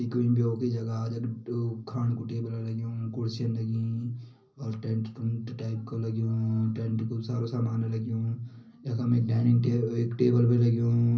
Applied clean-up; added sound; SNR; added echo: none; none; none; reverberation time 0.5 s.